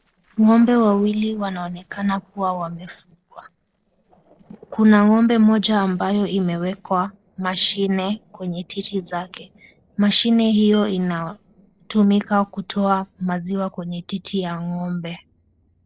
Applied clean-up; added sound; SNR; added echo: neural separator model SepFormer DNS4.